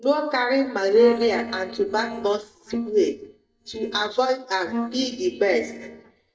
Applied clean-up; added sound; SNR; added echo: neural mask model DeepFilterNet 3.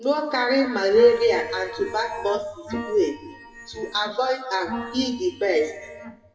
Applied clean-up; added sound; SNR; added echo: classical method WPE with log-MMSE.